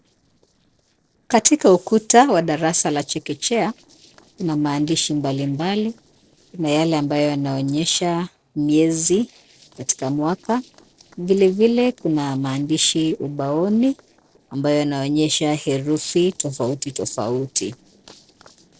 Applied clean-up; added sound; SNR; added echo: neural separator model SepFormer DNS4.